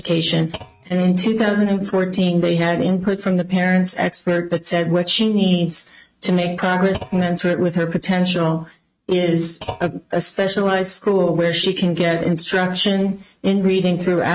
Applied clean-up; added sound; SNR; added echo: neural mask model RNNoise.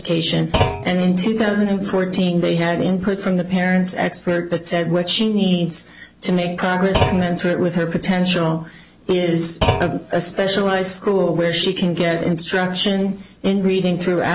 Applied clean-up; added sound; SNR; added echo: none; Thump, thud; 6 dB; none.